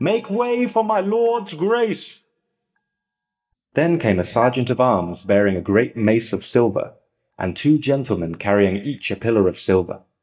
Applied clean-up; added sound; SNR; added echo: neural mask model DeepFilterNet 3.